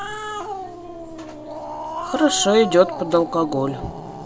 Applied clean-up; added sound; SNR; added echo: none; Growling; 9 dB; none.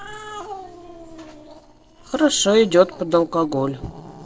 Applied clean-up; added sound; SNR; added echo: neural separator model SepFormer DNS4.